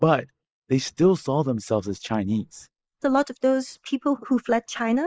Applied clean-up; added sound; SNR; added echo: neural mask model Resemble Enhance denoiser.